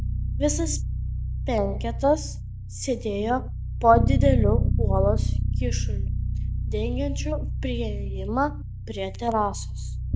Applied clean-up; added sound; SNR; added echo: none; Bass guitar; -1 dB; none.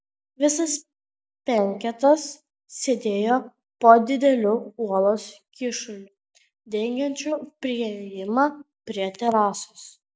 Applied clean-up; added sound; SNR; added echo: none; none; none; none.